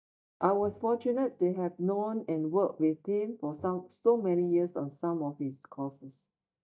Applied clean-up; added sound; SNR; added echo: neural mask model DeepFilterNet 3.